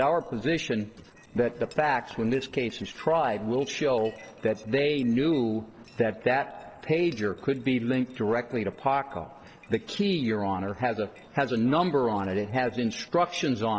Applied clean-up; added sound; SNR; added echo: neural separator model SepFormer DNS4.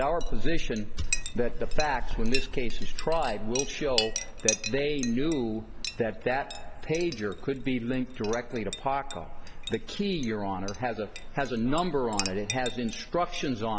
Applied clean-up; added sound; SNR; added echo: none; Chink, clink; -1 dB; none.